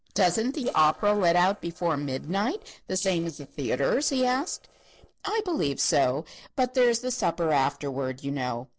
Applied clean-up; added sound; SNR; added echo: neural separator model SepFormer DNS4.